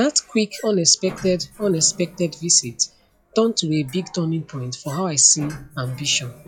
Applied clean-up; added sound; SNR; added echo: classical method log-MMSE.